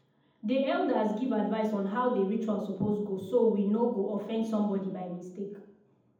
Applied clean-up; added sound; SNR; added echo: none; none; none; reverberation time 0.8 s.